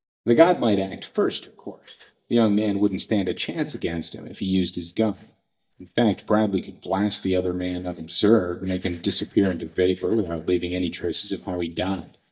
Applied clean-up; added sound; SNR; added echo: neural mask model DeepFilterNet 3.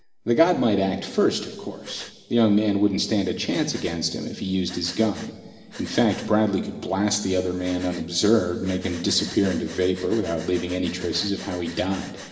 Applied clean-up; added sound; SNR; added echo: none; Breathing; 20 dB; reverberation time 2.1 s.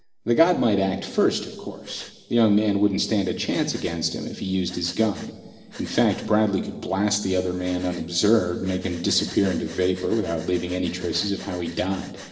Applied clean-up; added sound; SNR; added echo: neural separator model SepFormer DNS4.